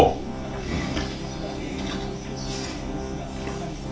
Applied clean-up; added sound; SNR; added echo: none; Organ; 5 dB; reverberation time 0.3 s.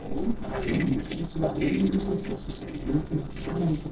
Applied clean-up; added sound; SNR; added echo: neural separator model SepFormer DNS4.